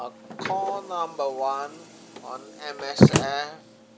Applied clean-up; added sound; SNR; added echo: none; Slam; -5 dB; none.